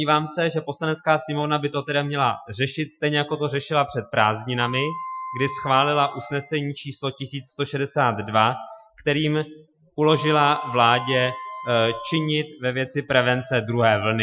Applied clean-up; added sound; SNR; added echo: classical method Wiener filter.